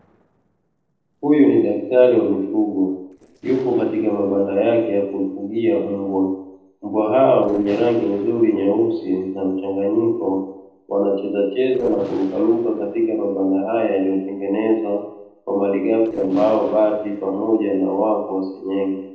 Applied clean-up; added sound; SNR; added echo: neural separator model SepFormer DNS4.